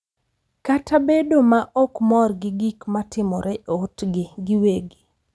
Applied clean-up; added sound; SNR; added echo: none; none; none; none.